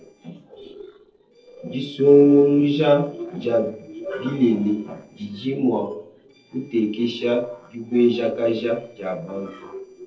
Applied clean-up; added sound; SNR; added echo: neural separator model SepFormer DNS4.